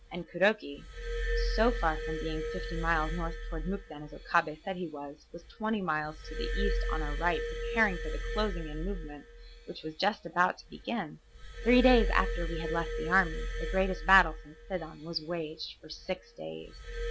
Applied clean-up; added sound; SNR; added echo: none; Glass; 3 dB; none.